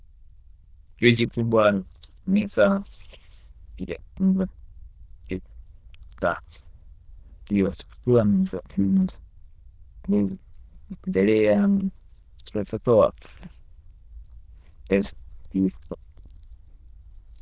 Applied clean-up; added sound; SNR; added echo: neural diffusion model UNIVERSE++.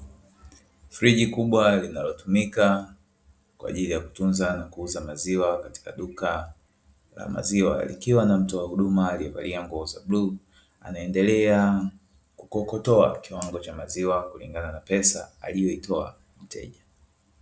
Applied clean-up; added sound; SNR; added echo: none; none; none; none.